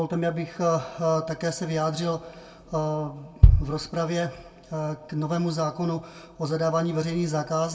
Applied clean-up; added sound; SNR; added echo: none; Bass drum; -5 dB; reverberation time 0.2 s.